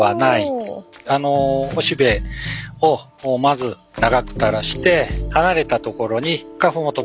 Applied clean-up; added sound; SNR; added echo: none; none; none; none.